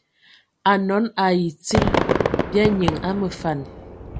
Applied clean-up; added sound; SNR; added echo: none; Fireworks; 3 dB; none.